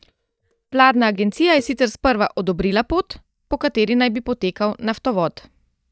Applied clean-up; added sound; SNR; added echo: neural mask model DeepFilterNet 3.